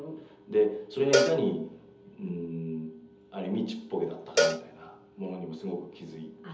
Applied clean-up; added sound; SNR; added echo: none; Cowbell; 0 dB; reverberation time 0.7 s.